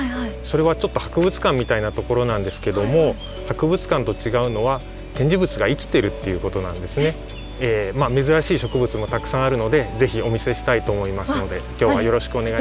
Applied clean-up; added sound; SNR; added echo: none; none; none; none.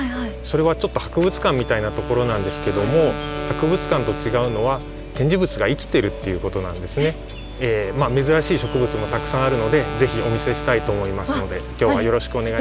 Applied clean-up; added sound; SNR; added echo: none; Wind instrument, woodwind instrument; 12 dB; none.